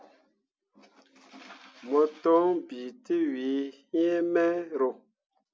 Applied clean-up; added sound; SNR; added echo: none; none; none; none.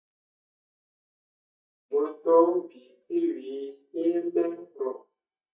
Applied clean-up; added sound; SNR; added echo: neural mask model DeepFilterNet 3.